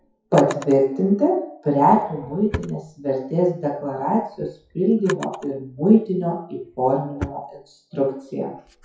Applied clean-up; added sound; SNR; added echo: classical method WPE with log-MMSE.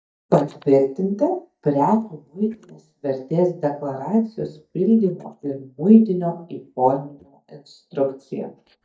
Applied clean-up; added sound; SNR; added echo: neural mask model DeepFilterNet 3.